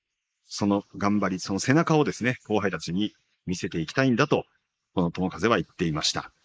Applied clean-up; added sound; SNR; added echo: neural mask model Resemble Enhance denoiser.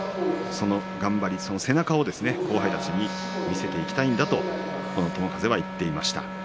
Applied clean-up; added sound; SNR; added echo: none; Wind instrument, woodwind instrument; 8 dB; none.